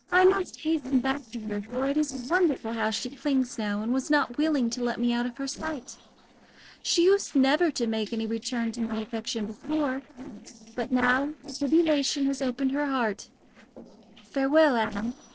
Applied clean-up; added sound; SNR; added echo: neural separator model SepFormer DNS4.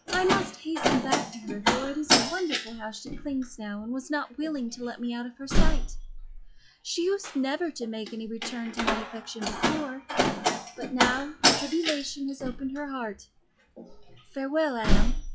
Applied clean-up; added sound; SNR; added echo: classical method log-MMSE.